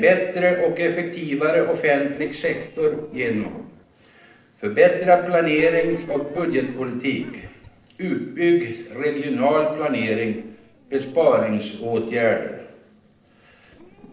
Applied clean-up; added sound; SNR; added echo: neural separator model SepFormer DNS4.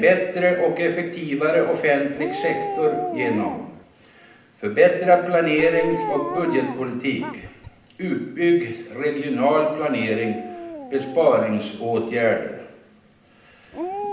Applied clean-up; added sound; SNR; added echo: none; Dog; 11 dB; reverberation time 0.8 s.